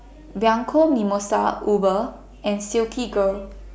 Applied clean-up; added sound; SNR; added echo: none; none; none; none.